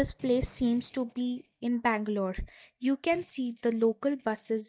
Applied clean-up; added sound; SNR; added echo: neural mask model DeepFilterNet 3.